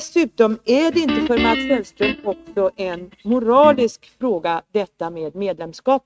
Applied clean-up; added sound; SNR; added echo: neural mask model RNNoise.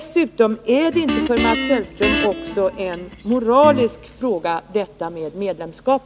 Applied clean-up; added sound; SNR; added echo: none; Guitar; 5 dB; none.